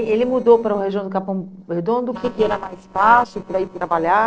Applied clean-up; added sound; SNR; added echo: neural separator model SepFormer DNS4.